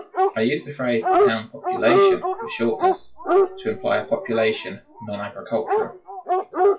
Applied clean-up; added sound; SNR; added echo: classical method WPE with log-MMSE.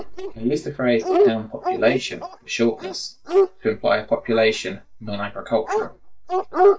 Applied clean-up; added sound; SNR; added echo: neural mask model DeepFilterNet 3.